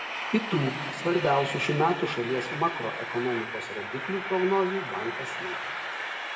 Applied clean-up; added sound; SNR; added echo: none; Train; 5 dB; reverberation time 1.2 s.